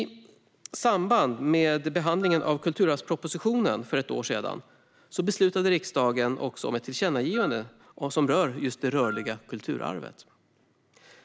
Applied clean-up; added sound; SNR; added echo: none; Wind instrument, woodwind instrument; 13 dB; none.